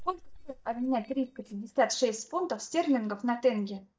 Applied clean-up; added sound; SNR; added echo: neural mask model DeepFilterNet 3.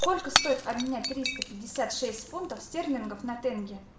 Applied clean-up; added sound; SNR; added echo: none; Shatter / Crushing; 3 dB; reverberation time 0.5 s.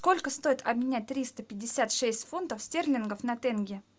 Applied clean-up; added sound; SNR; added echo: none; none; none; none.